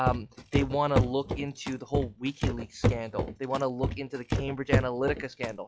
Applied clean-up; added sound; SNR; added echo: classical method log-MMSE.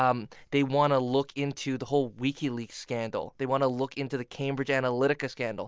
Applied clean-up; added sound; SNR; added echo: none; none; none; none.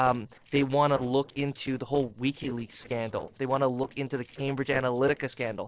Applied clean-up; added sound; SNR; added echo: neural separator model SepFormer DNS4.